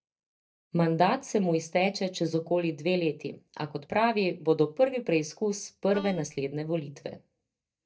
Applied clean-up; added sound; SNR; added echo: neural mask model DeepFilterNet 3.